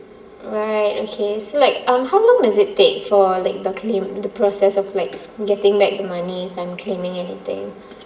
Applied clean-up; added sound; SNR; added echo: none; none; none; reverberation time 0.8 s.